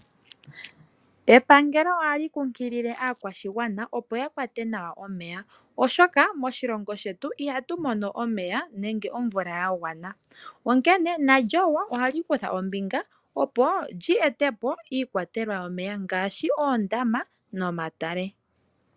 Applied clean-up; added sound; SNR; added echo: none; none; none; none.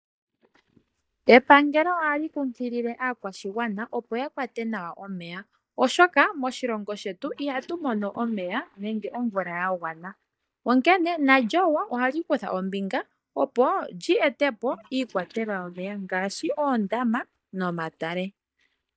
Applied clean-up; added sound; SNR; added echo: neural mask model DeepFilterNet 3.